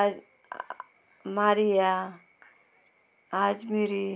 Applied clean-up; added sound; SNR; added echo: none; none; none; none.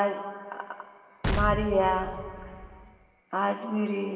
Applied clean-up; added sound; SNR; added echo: none; Explosion; 3 dB; reverberation time 2.8 s.